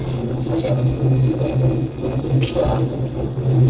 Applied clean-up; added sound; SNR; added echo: neural separator model SepFormer DNS4.